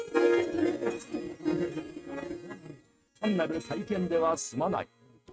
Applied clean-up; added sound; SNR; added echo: neural mask model RNNoise.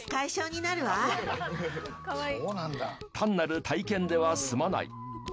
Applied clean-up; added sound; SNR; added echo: none; none; none; none.